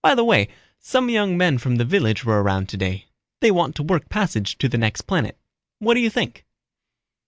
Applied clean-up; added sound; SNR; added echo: none; none; none; none.